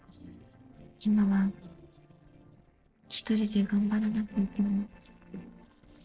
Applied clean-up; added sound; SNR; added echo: neural separator model SepFormer DNS4.